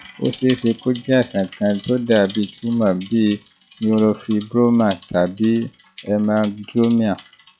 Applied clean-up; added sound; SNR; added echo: classical method log-MMSE.